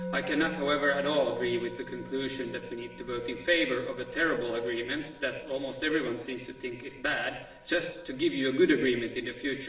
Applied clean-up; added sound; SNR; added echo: none; Musical instrument; 16 dB; reverberation time 0.9 s.